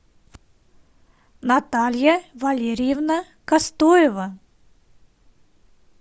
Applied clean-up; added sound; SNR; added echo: none; none; none; none.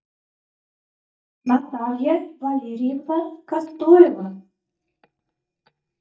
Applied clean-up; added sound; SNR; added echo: neural mask model DeepFilterNet 3.